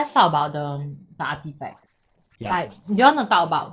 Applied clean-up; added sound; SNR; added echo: neural separator model SepFormer DNS4.